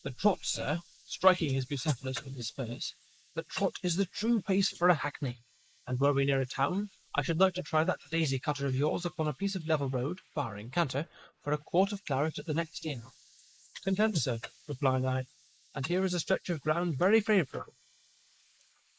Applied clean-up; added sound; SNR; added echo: neural mask model Resemble Enhance denoiser.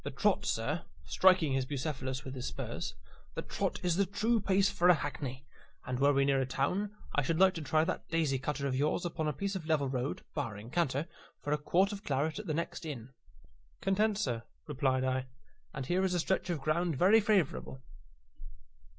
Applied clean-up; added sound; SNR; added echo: none; none; none; none.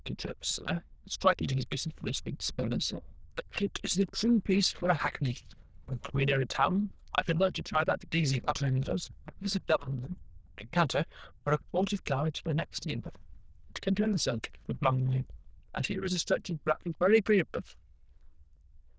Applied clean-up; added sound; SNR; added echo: neural diffusion model UNIVERSE++.